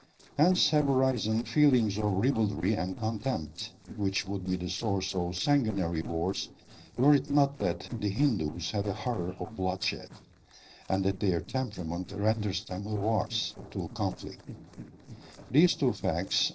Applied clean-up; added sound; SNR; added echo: neural separator model SepFormer DNS4.